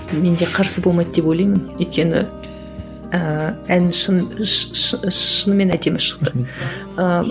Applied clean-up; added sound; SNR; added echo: none; none; none; none.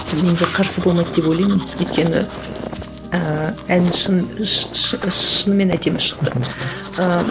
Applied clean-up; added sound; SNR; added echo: none; Walk, footsteps + Domestic sounds, home sounds; 11 dB; none.